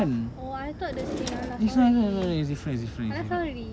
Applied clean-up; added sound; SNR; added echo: none; Drawer open or close; 12 dB; none.